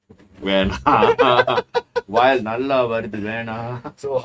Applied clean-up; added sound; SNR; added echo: neural mask model RNNoise.